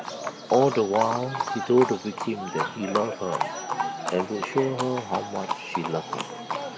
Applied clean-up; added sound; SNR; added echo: none; Livestock, farm animals, working animals; 5 dB; none.